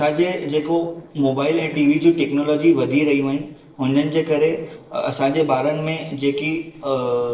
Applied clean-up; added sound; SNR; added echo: neural separator model SepFormer DNS4.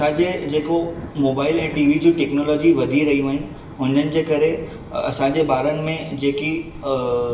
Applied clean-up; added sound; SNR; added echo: none; Thunder; 17 dB; reverberation time 1.4 s.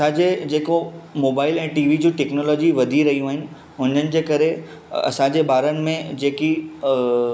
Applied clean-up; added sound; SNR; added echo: none; none; none; none.